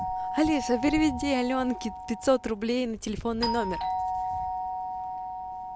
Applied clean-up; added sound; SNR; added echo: none; Doorbell; 5 dB; none.